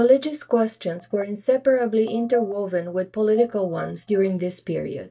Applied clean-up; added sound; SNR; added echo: neural mask model DeepFilterNet 3.